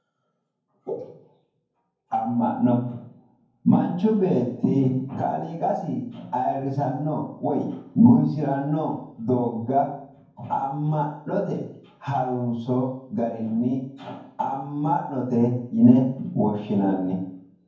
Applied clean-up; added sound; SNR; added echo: none; none; none; reverberation time 0.9 s.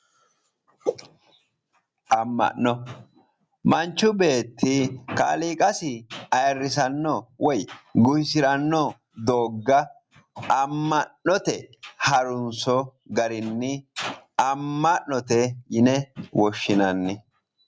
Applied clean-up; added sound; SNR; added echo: none; none; none; none.